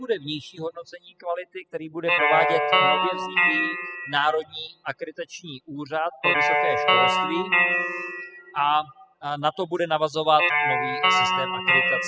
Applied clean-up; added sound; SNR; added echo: classical method spectral subtraction.